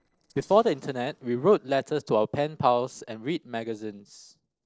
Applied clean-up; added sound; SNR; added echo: neural separator model SepFormer DNS4.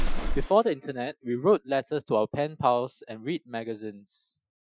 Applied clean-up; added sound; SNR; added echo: classical method Wiener filter.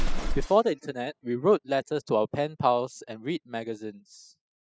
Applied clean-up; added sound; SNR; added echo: classical method spectral subtraction.